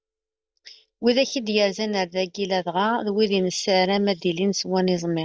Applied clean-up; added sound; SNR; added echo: neural mask model DeepFilterNet 3.